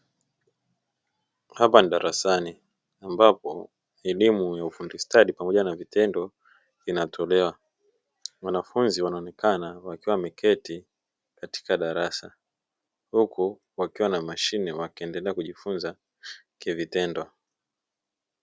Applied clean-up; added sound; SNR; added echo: none; none; none; none.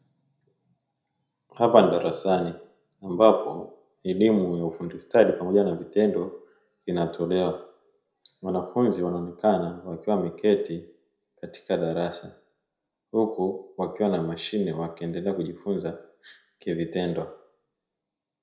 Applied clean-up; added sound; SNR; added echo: none; none; none; reverberation time 0.5 s.